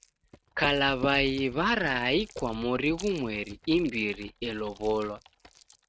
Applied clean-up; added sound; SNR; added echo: neural mask model RNNoise.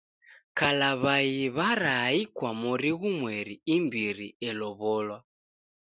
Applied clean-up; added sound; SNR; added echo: none; none; none; none.